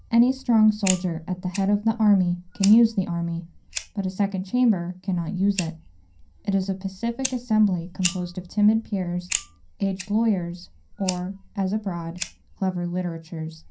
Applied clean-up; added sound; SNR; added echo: none; Fire; 14 dB; reverberation time 0.3 s.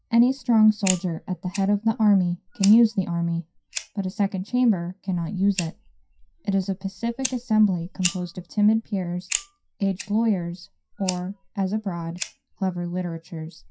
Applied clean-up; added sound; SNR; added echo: classical method WPE with log-MMSE.